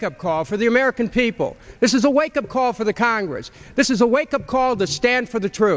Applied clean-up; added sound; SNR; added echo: none; none; none; none.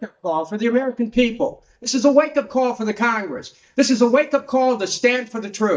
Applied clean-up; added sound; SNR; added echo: neural mask model DeepFilterNet 3.